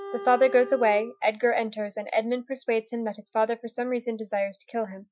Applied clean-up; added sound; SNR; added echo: classical method Wiener filter.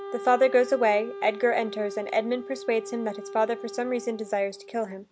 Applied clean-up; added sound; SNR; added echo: none; Wind instrument, woodwind instrument; 13 dB; none.